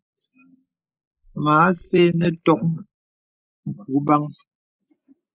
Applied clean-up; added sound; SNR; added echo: neural mask model Resemble Enhance denoiser.